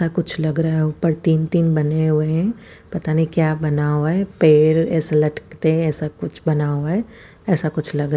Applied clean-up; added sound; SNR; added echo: none; none; none; none.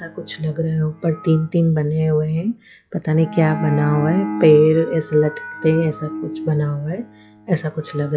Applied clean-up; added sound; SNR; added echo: classical method log-MMSE.